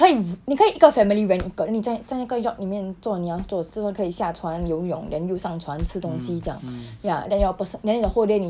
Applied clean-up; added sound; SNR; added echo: none; none; none; none.